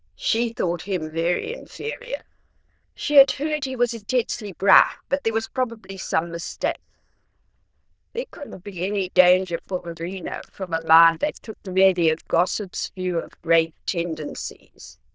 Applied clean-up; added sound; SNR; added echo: neural diffusion model UNIVERSE++.